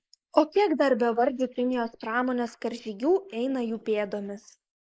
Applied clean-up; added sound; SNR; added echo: neural mask model Resemble Enhance denoiser.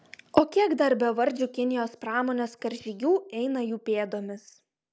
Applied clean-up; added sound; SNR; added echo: none; none; none; none.